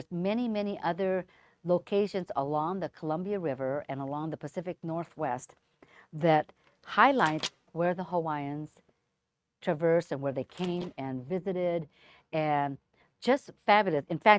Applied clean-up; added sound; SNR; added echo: neural mask model RNNoise.